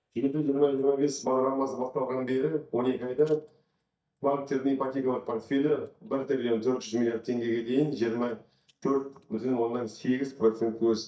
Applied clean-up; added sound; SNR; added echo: neural mask model DeepFilterNet 3.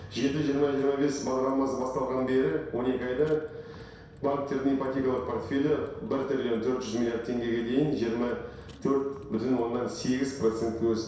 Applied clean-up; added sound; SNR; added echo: none; Vehicle; 19 dB; reverberation time 0.7 s.